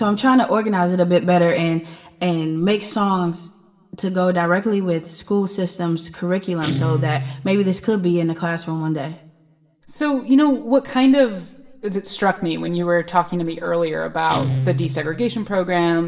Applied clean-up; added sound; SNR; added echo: none; Guitar; 12 dB; reverberation time 1.4 s.